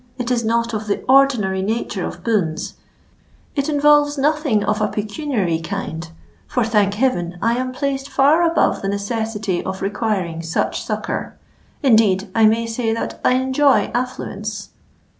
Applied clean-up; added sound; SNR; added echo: none; none; none; none.